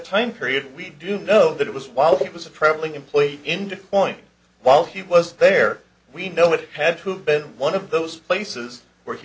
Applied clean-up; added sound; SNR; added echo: none; none; none; none.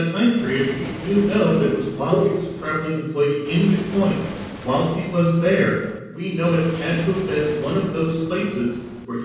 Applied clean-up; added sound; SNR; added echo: none; Waves, surf; 15 dB; reverberation time 1.2 s.